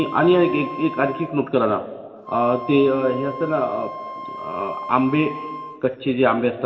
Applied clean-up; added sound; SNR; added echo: none; Wind instrument, woodwind instrument; 13 dB; reverberation time 1.6 s.